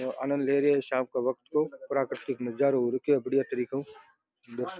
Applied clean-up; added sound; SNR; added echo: none; none; none; none.